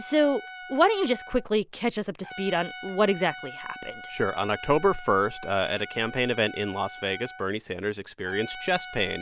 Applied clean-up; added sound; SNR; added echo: none; Trumpet; 15 dB; none.